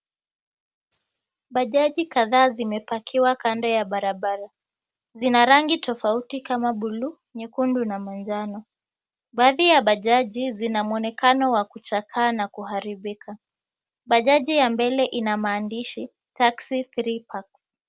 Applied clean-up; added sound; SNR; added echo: none; none; none; none.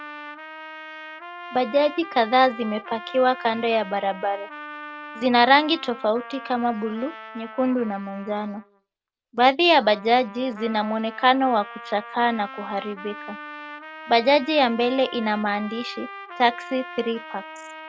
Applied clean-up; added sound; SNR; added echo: none; Trumpet; 15 dB; none.